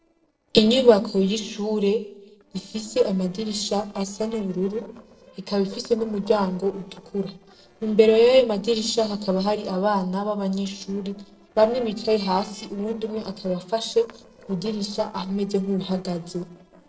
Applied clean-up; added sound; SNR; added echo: neural separator model SepFormer DNS4.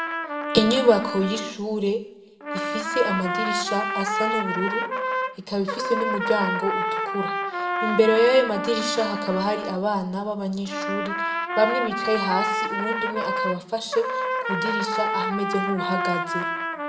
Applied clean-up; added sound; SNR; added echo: none; Trumpet; 2 dB; reverberation time 0.7 s.